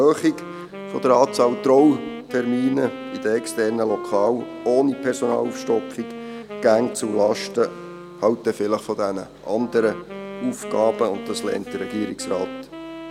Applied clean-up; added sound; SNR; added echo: none; Wind instrument, woodwind instrument; 12 dB; none.